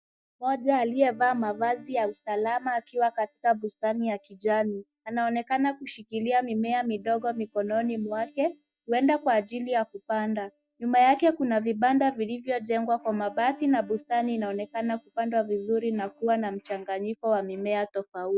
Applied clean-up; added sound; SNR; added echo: neural mask model DeepFilterNet 3.